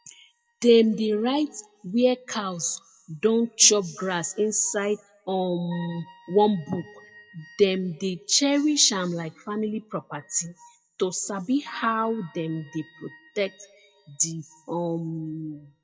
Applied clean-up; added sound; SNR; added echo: classical method WPE with log-MMSE.